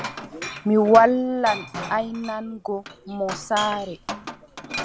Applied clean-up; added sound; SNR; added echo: none; Glass; 12 dB; none.